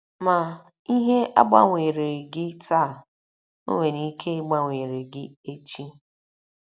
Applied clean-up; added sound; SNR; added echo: none; none; none; none.